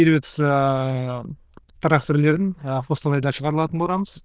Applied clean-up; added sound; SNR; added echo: neural diffusion model UNIVERSE++.